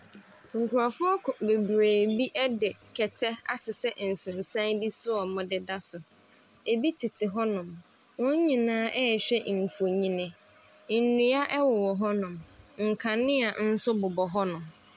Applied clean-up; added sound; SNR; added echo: none; none; none; none.